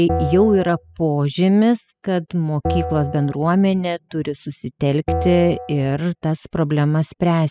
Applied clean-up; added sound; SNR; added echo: classical method spectral subtraction.